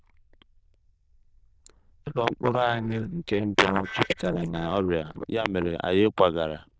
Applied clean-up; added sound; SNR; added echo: neural diffusion model UNIVERSE++.